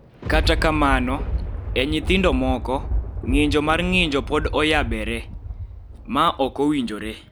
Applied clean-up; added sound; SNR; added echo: none; Thunder; 4 dB; none.